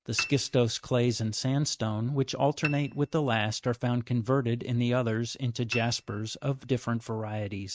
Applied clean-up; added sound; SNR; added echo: neural mask model RNNoise.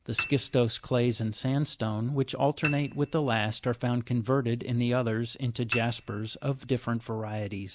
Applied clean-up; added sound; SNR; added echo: none; Piano; 12 dB; none.